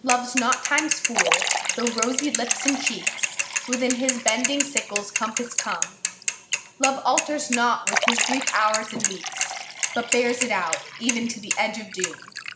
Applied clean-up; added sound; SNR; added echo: none; Mechanisms / Bicycle + Liquid; 0 dB; none.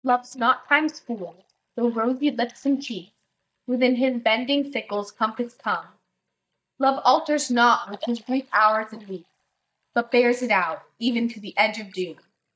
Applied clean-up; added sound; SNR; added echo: neural mask model DeepFilterNet 3.